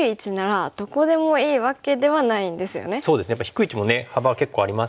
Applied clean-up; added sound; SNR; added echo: none; none; none; none.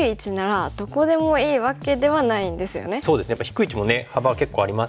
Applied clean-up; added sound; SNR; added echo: none; Bass guitar; 16 dB; none.